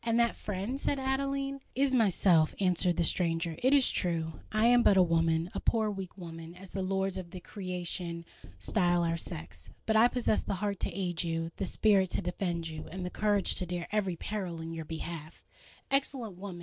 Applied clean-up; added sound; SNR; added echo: neural separator model SepFormer DNS4.